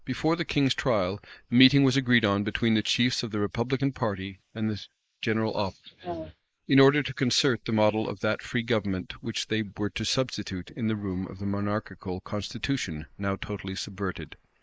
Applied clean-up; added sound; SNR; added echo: neural mask model Resemble Enhance denoiser.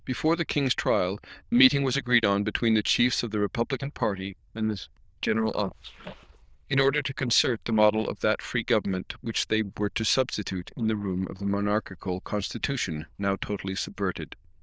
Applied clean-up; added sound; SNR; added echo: neural diffusion model UNIVERSE++.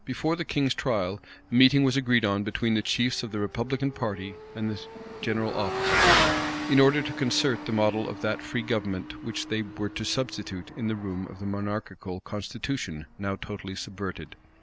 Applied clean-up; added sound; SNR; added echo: none; Motorcycle / Accelerating, revving, vroom; 5 dB; none.